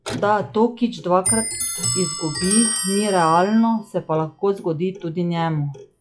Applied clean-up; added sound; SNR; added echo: classical method log-MMSE.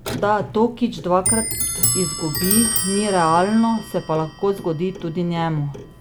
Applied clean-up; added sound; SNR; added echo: none; Clock; 5 dB; none.